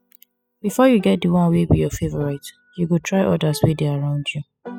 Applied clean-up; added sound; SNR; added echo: classical method spectral subtraction.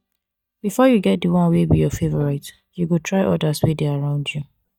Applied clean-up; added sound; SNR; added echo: neural mask model DeepFilterNet 3.